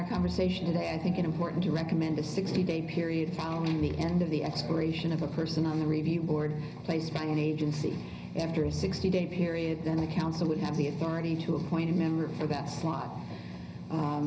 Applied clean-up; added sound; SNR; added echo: none; Bowed string instrument; 18 dB; reverberation time 0.4 s.